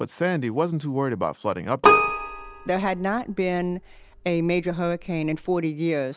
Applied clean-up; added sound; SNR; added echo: none; Keyboard (musical); 0 dB; none.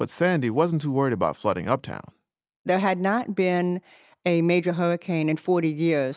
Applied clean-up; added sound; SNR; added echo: none; none; none; none.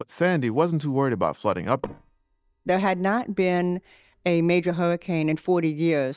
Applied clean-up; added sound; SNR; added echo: neural mask model DeepFilterNet 3.